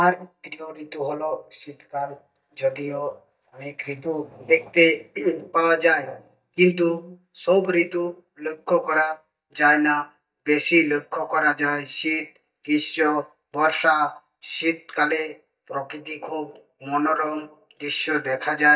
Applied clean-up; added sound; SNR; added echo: neural mask model DeepFilterNet 3.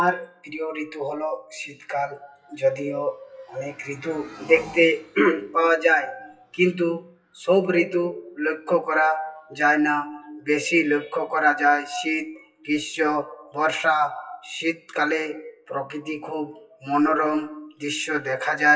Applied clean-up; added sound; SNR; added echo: classical method WPE with log-MMSE.